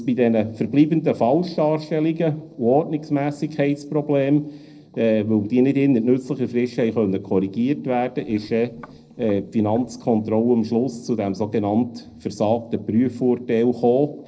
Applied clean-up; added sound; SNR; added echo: neural separator model SepFormer DNS4.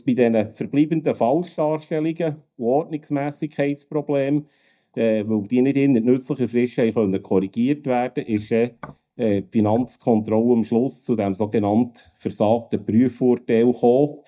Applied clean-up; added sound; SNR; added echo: neural mask model DeepFilterNet 3.